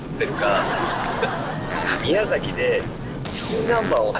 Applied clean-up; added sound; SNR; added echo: none; Fart + Wind / Fire; 10 dB; none.